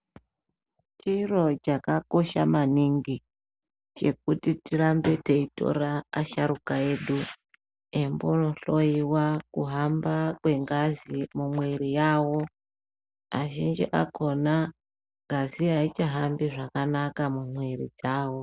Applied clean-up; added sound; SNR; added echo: none; none; none; none.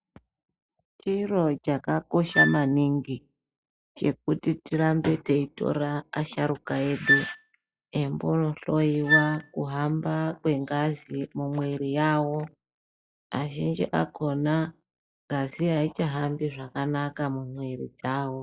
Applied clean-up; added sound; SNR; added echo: classical method log-MMSE.